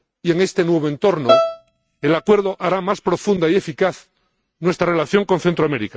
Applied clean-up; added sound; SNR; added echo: neural mask model RNNoise.